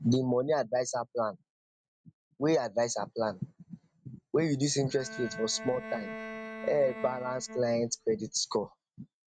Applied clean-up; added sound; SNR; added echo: neural mask model RNNoise.